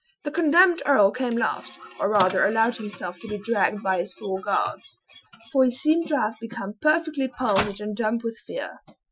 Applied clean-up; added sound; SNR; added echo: classical method Wiener filter.